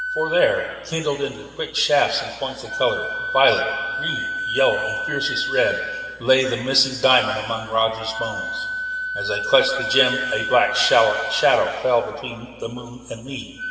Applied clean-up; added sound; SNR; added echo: none; Wind instrument, woodwind instrument; 7 dB; reverberation time 2.1 s.